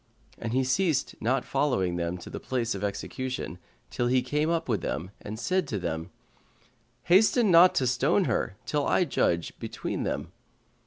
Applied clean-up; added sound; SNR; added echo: none; none; none; none.